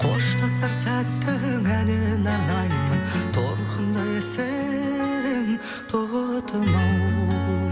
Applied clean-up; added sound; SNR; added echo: none; none; none; none.